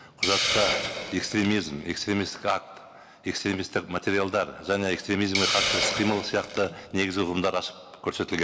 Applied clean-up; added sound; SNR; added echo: none; Hiss; 5 dB; none.